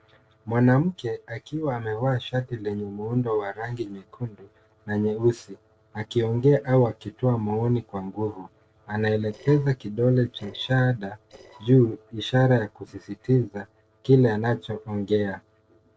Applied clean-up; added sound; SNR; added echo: neural separator model SepFormer DNS4.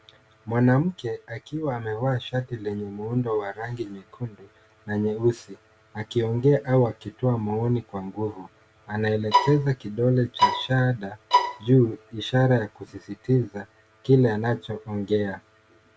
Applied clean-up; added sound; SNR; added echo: none; Bowed string instrument; -2 dB; none.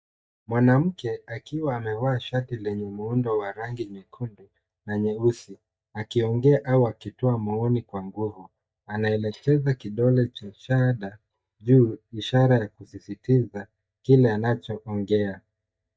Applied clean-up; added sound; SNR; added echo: neural mask model DeepFilterNet 3.